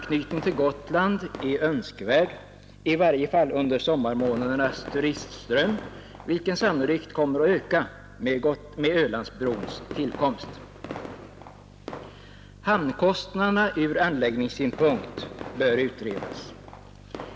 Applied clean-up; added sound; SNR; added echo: none; Fireworks; 16 dB; none.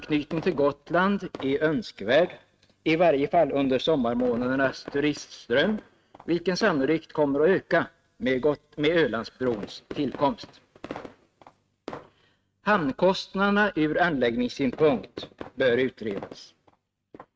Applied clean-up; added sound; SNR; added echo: neural mask model RNNoise.